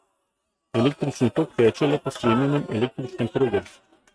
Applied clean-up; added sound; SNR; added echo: neural mask model RNNoise.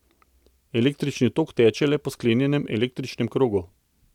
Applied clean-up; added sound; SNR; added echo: none; none; none; none.